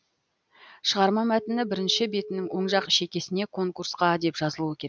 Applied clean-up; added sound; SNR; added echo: none; Telephone; 18 dB; none.